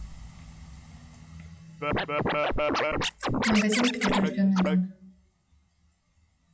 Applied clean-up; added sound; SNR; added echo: classical method WPE with log-MMSE.